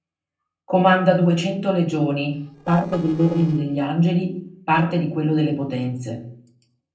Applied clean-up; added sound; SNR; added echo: neural separator model SepFormer DNS4.